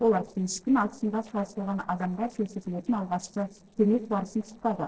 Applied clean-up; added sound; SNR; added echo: neural separator model SepFormer DNS4.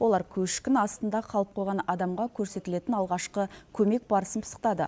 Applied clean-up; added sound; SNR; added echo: none; none; none; none.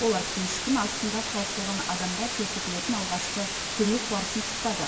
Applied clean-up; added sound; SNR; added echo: none; Water; 1 dB; reverberation time 1.1 s.